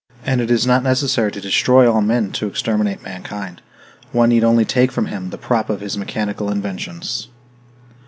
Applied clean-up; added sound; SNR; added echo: none; none; none; none.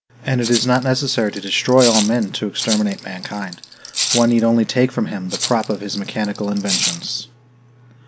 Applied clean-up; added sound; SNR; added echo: none; Rattle (instrument); 7 dB; none.